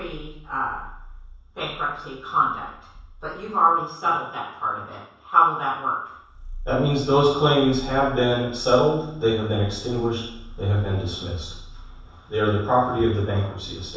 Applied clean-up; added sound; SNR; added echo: none; Purr; 18 dB; reverberation time 0.7 s.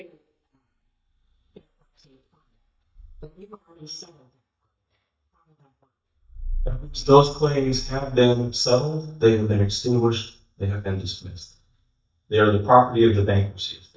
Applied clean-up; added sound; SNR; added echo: neural mask model DeepFilterNet 3.